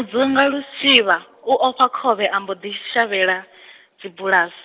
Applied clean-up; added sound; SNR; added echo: none; none; none; none.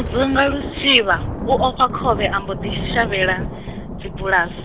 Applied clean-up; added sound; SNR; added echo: none; Thunder; 7 dB; none.